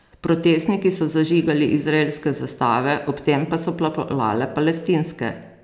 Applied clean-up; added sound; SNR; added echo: none; none; none; none.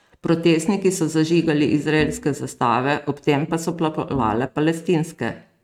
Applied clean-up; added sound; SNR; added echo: neural mask model RNNoise.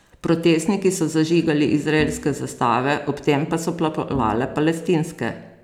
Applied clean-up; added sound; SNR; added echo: none; Bowed string instrument; 15 dB; none.